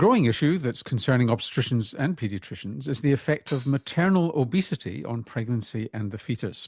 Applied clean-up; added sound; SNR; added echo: none; Hi-hat; 18 dB; none.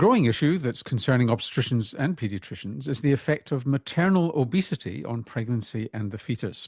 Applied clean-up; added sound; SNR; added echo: none; none; none; none.